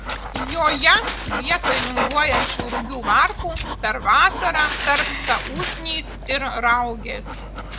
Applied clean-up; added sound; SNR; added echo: none; Dog; 5 dB; none.